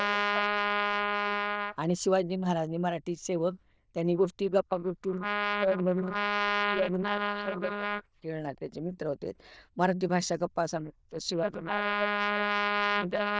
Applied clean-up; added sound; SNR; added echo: neural diffusion model UNIVERSE++.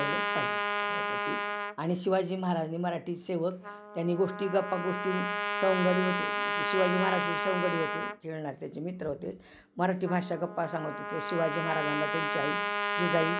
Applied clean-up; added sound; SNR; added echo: none; Trumpet; 2 dB; none.